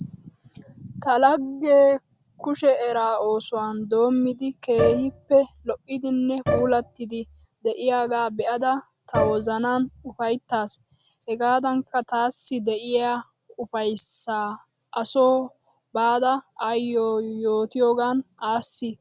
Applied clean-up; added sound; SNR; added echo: none; Bowed string instrument; 6 dB; none.